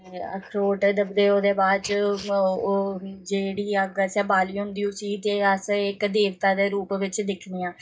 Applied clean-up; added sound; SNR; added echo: neural mask model DeepFilterNet 3.